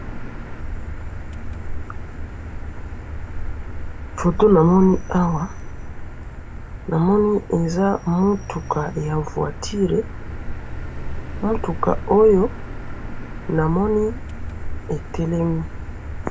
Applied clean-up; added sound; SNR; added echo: none; Motor vehicle (road); 6 dB; none.